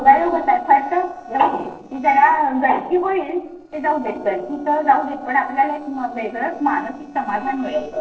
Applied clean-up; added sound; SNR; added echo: neural separator model SepFormer DNS4.